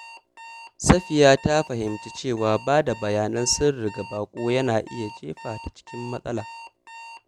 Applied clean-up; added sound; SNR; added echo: none; Alarm; 18 dB; none.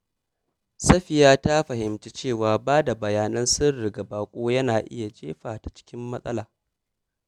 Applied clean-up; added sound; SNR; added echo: none; none; none; none.